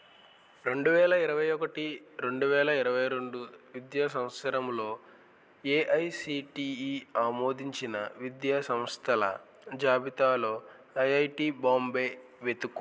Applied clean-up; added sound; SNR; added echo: none; none; none; none.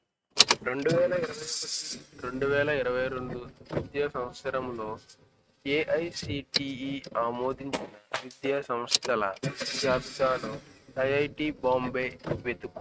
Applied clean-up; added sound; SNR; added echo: neural mask model RNNoise.